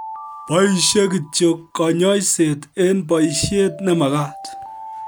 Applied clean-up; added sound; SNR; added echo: none; Alarm; 18 dB; none.